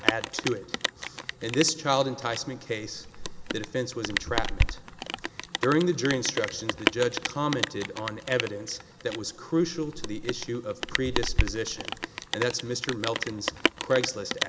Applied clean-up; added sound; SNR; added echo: none; Rain; 2 dB; none.